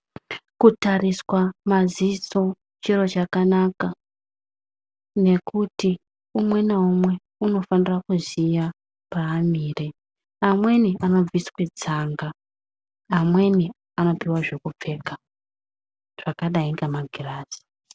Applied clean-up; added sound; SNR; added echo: none; none; none; none.